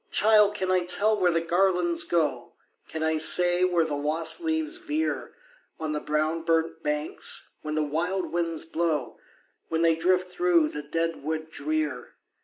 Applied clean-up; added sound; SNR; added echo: none; none; none; none.